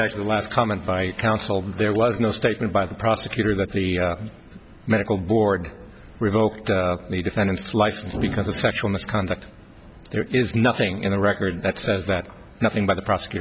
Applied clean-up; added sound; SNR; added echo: none; none; none; none.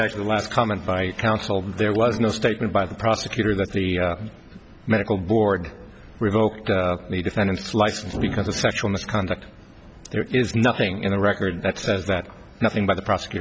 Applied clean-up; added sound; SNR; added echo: none; Bowed string instrument; 17 dB; none.